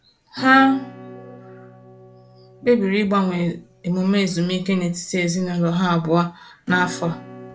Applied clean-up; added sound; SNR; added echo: none; Acoustic guitar / Strum; 18 dB; reverberation time 0.2 s.